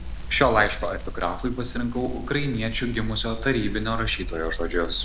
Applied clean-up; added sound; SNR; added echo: none; Crackle; 6 dB; none.